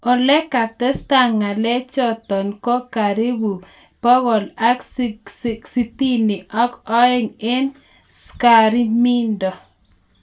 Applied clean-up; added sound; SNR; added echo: none; none; none; reverberation time 0.2 s.